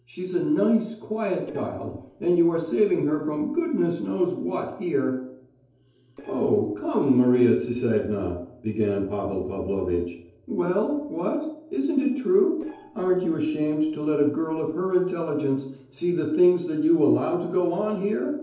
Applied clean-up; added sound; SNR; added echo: neural separator model SepFormer DNS4.